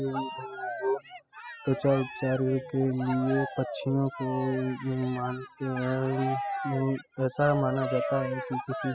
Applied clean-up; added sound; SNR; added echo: classical method spectral subtraction.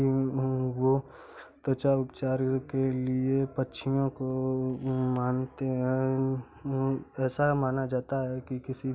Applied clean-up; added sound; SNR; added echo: none; none; none; none.